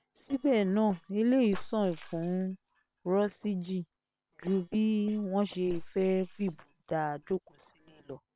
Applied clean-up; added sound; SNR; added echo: neural separator model SepFormer WHAM!.